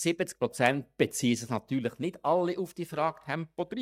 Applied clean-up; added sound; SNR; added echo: neural mask model DeepFilterNet 3.